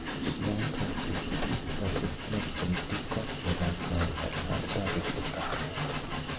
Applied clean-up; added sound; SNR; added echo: none; Train; -2 dB; none.